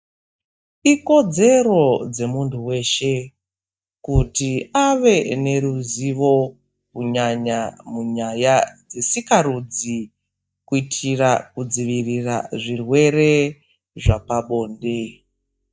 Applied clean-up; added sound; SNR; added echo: neural mask model DeepFilterNet 3.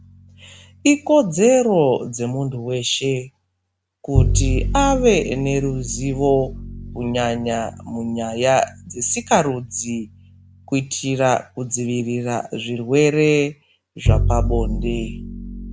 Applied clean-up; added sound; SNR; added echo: none; Bowed string instrument; 6 dB; none.